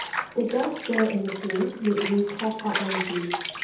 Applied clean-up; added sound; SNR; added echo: none; Bathtub (filling or washing) / Water; 6 dB; reverberation time 0.7 s.